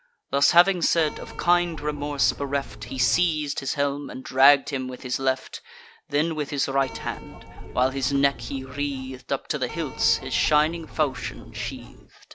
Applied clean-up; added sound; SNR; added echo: none; Keyboard (musical); 13 dB; none.